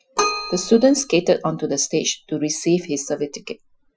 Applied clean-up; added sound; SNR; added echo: classical method Wiener filter.